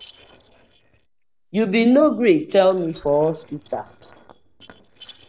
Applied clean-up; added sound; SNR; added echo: neural separator model SepFormer DNS4.